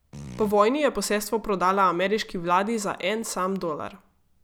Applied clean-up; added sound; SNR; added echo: none; Fart; 16 dB; none.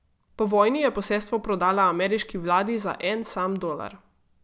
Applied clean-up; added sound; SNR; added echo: none; none; none; none.